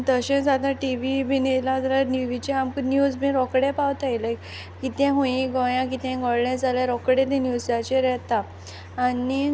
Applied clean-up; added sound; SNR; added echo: none; Domestic sounds, home sounds; 18 dB; none.